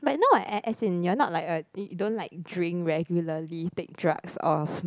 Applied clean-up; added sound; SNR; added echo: none; none; none; none.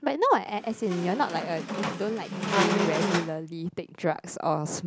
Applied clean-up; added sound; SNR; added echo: none; Squeak; 1 dB; none.